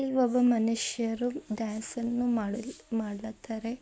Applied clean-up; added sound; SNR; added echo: none; none; none; none.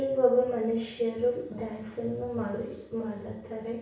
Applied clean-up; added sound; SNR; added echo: none; none; none; reverberation time 0.6 s.